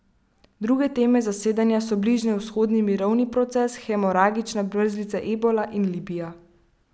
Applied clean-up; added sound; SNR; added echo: none; none; none; none.